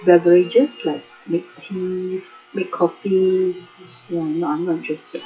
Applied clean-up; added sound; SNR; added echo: classical method WPE with log-MMSE.